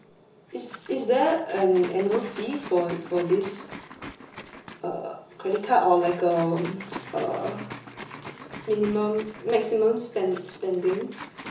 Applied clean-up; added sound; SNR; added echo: none; Liquid; 15 dB; reverberation time 0.7 s.